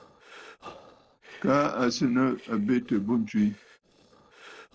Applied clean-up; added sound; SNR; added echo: neural separator model SepFormer DNS4.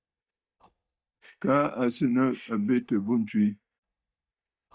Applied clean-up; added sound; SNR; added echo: neural mask model DeepFilterNet 3.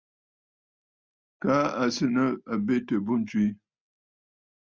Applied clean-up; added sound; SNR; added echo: none; none; none; none.